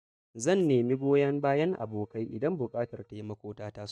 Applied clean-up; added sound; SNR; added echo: neural mask model DeepFilterNet 3.